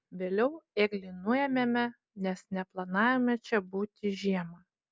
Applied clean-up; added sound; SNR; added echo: none; none; none; none.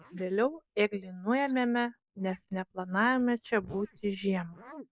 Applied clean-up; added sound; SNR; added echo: neural mask model Resemble Enhance denoiser.